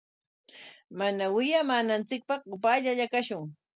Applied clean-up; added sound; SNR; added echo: none; none; none; none.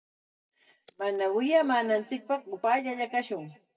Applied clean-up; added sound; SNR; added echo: neural mask model DeepFilterNet 3.